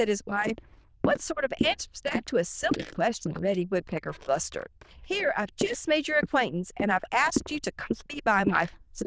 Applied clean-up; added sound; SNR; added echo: neural diffusion model UNIVERSE++.